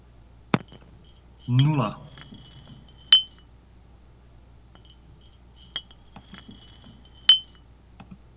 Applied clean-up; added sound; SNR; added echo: none; Chink, clink; -2 dB; reverberation time 0.9 s.